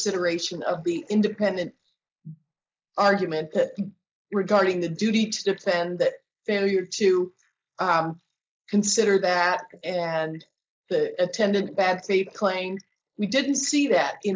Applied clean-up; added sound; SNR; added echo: neural mask model Resemble Enhance denoiser.